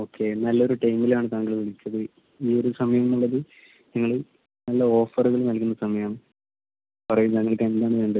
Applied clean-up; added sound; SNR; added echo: none; none; none; none.